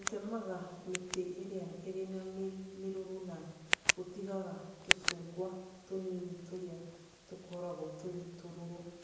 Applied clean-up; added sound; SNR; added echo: none; Tick; -1 dB; reverberation time 0.9 s.